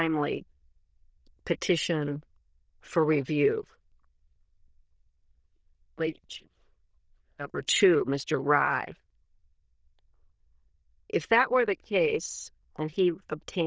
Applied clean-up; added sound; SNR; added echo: neural diffusion model UNIVERSE++.